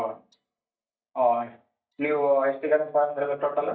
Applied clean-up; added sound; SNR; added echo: neural mask model DeepFilterNet 3.